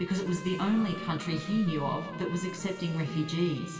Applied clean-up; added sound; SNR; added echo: none; Trumpet; 15 dB; reverberation time 2.5 s.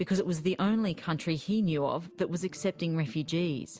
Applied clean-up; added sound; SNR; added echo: none; none; none; none.